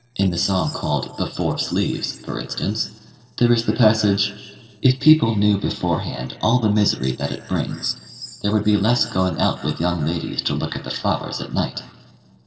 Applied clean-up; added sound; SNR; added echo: neural separator model SepFormer DNS4.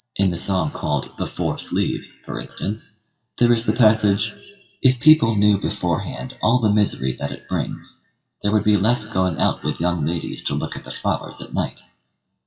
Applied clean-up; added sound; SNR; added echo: classical method WPE with log-MMSE.